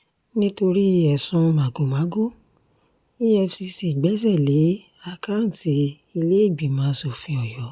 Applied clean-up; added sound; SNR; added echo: none; none; none; none.